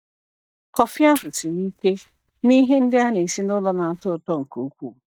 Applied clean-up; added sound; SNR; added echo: neural mask model DeepFilterNet 3.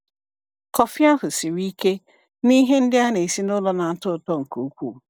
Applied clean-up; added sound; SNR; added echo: none; none; none; none.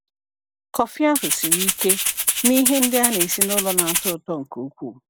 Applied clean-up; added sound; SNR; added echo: none; Rattle (instrument); -2 dB; none.